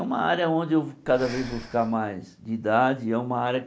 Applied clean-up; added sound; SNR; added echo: none; Breathing; 18 dB; none.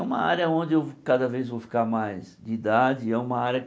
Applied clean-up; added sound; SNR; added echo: none; none; none; none.